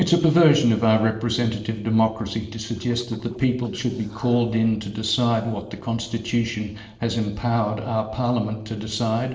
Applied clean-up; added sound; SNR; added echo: neural separator model SepFormer DNS4.